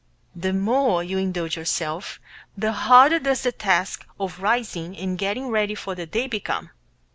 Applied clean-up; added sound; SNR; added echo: none; none; none; none.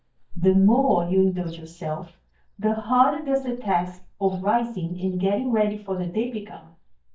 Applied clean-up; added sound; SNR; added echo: neural mask model DeepFilterNet 3.